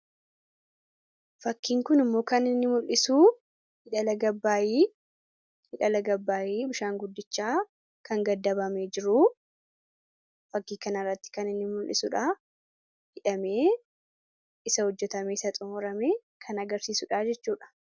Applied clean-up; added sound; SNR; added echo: none; none; none; none.